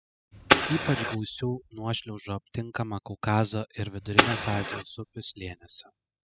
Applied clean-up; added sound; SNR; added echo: classical method spectral subtraction.